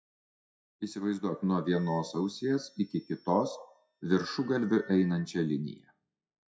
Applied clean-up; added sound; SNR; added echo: classical method WPE with log-MMSE.